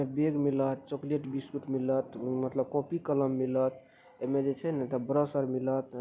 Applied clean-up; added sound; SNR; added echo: none; none; none; none.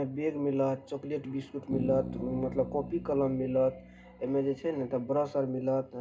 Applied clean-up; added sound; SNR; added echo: none; Bass guitar; 10 dB; reverberation time 0.2 s.